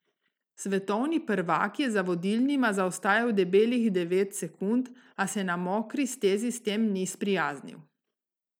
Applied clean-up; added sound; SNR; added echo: none; none; none; none.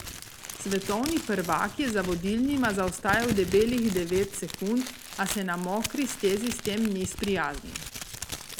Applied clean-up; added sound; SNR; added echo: none; Crumpling, crinkling; 10 dB; none.